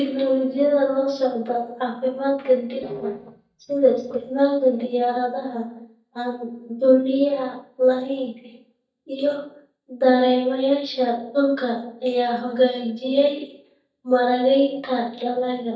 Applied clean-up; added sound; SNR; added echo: neural mask model DeepFilterNet 3.